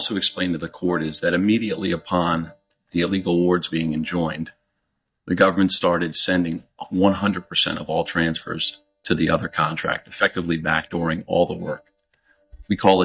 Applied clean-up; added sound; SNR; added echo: neural mask model DeepFilterNet 3.